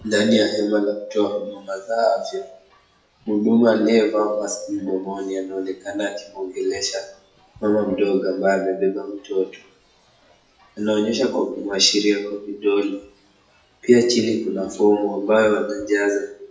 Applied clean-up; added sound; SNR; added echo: classical method WPE with log-MMSE.